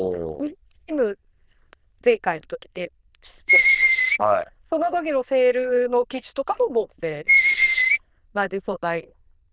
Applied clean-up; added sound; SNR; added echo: neural diffusion model UNIVERSE++.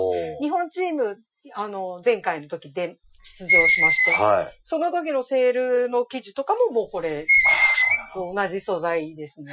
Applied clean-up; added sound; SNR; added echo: classical method Wiener filter.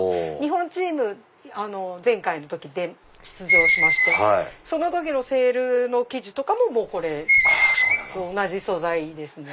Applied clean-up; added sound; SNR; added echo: none; Screech; -2 dB; none.